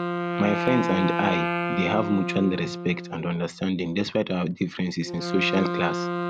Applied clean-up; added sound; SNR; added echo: none; Wind instrument, woodwind instrument; 3 dB; none.